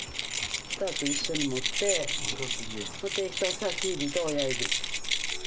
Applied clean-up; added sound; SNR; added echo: none; Keys jangling; -1 dB; none.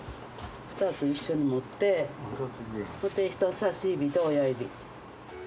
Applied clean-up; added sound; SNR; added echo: none; none; none; none.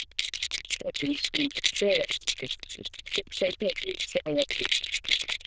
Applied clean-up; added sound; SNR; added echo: neural diffusion model UNIVERSE++.